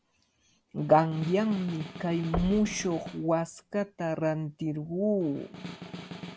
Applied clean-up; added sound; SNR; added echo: none; Knock + Snare drum; 13 dB; none.